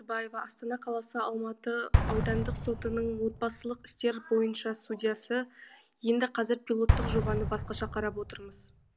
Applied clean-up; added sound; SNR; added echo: none; Explosion; 2 dB; none.